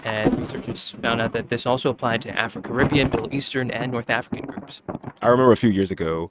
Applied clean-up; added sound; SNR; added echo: neural mask model RNNoise.